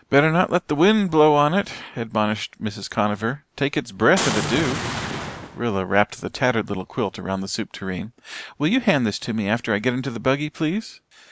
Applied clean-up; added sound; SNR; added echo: none; Boom; 4 dB; none.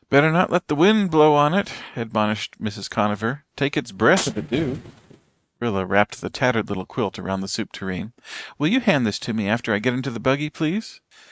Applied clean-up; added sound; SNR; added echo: neural mask model RNNoise.